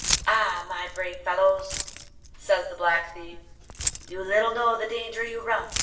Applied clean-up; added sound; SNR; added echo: none; Keys jangling; 8 dB; reverberation time 0.8 s.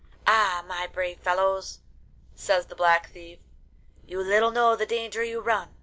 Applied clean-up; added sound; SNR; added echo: none; none; none; none.